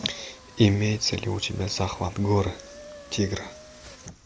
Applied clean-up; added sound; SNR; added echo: none; Car; 18 dB; none.